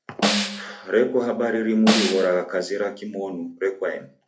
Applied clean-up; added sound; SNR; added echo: none; Snare drum; 3 dB; reverberation time 0.3 s.